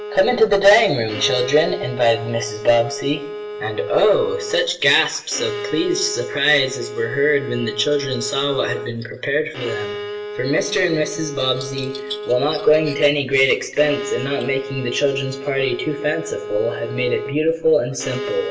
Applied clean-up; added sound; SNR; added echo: none; Bowed string instrument; 10 dB; reverberation time 0.7 s.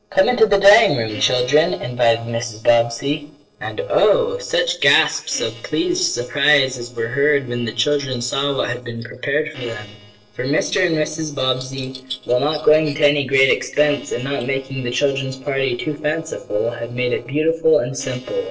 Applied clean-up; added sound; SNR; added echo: neural separator model SepFormer DNS4.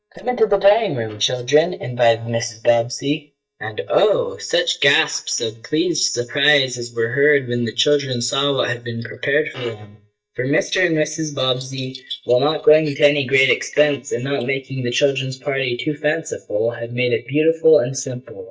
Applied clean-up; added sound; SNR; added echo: neural mask model DeepFilterNet 3.